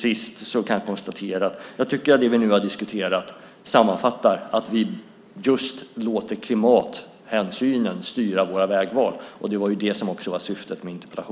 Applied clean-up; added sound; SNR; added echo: none; none; none; none.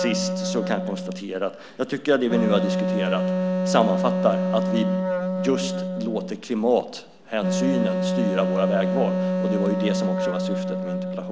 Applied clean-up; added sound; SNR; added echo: none; Wind instrument, woodwind instrument; -1 dB; none.